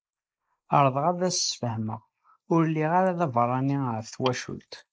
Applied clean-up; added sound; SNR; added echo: neural mask model Resemble Enhance denoiser.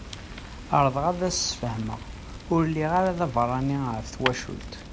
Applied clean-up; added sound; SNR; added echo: none; Fire; 11 dB; none.